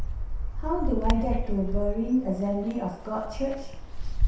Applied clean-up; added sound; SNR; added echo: none; Bird; -1 dB; reverberation time 0.7 s.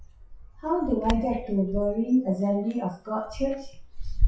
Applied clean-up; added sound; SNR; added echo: classical method WPE with log-MMSE.